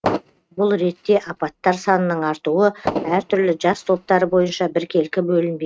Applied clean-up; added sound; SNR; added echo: neural mask model RNNoise.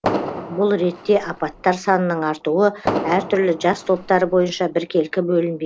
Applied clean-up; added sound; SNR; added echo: none; Fireworks; 10 dB; none.